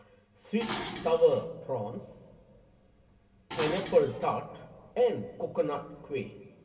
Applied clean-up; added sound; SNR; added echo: none; Dishes, pots, and pans; 12 dB; reverberation time 2.9 s.